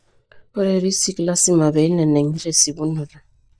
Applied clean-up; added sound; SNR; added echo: neural mask model DeepFilterNet 3.